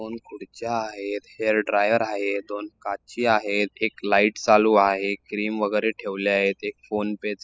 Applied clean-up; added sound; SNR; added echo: classical method spectral subtraction.